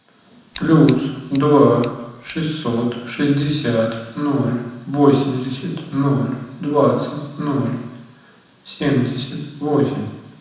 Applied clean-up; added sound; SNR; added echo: none; Scissors; 18 dB; reverberation time 1.1 s.